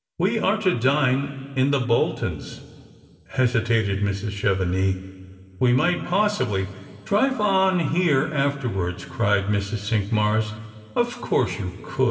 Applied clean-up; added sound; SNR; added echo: none; none; none; reverberation time 2.6 s.